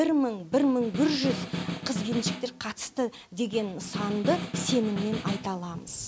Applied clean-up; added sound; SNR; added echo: none; Snare drum; 6 dB; none.